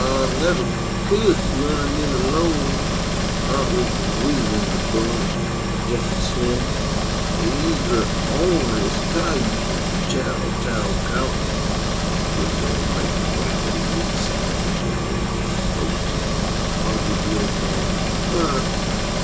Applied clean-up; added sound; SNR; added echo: none; Engine; -5 dB; reverberation time 0.2 s.